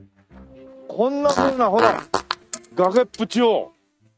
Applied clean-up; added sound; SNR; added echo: neural mask model RNNoise.